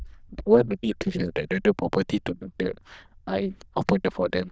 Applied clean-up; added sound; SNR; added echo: neural diffusion model UNIVERSE++.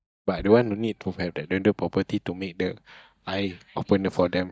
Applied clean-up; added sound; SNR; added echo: neural mask model DeepFilterNet 3.